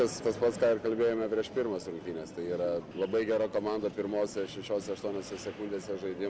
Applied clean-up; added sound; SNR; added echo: none; none; none; none.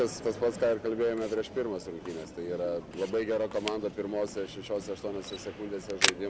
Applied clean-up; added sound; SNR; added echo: none; Camera; 8 dB; none.